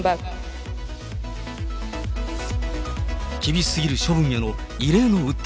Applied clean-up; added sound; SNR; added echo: none; none; none; none.